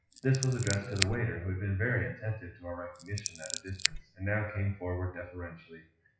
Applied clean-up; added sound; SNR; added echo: classical method WPE with log-MMSE.